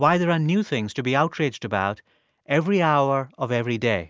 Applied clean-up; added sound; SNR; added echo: none; none; none; none.